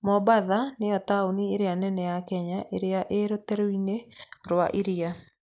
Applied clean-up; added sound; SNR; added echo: neural mask model Resemble Enhance denoiser.